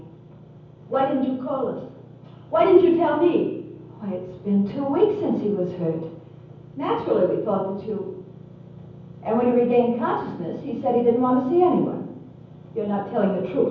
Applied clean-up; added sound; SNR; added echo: none; none; none; reverberation time 0.9 s.